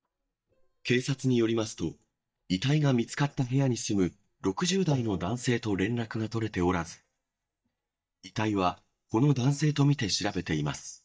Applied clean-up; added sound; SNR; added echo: neural mask model DeepFilterNet 3.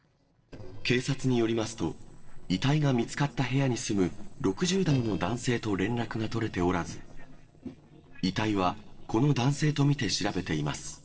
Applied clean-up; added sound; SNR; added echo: neural separator model SepFormer DNS4.